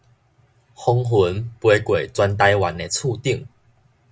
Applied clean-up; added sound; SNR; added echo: none; none; none; none.